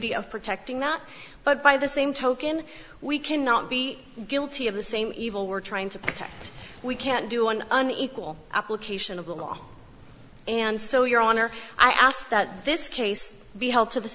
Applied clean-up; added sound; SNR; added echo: none; none; none; none.